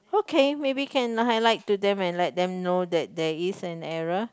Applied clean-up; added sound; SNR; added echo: none; none; none; none.